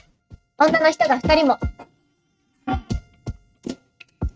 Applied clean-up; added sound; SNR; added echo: neural mask model RNNoise.